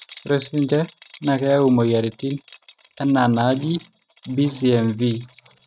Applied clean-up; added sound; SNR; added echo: neural mask model RNNoise.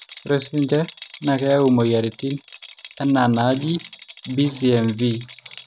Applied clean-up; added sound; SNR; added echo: none; Rattle; 19 dB; none.